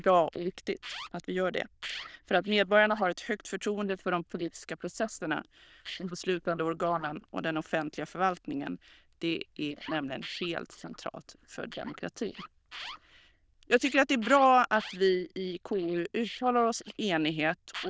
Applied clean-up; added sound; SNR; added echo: neural diffusion model UNIVERSE++.